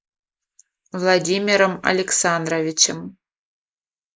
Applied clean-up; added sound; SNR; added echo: neural mask model Resemble Enhance denoiser.